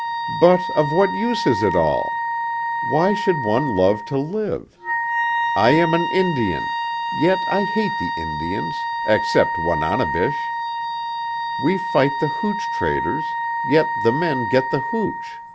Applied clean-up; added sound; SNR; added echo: none; Wind instrument, woodwind instrument; 2 dB; none.